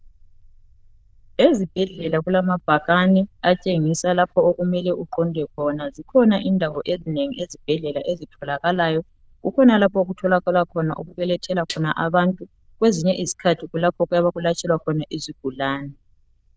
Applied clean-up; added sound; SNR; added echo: neural diffusion model UNIVERSE++.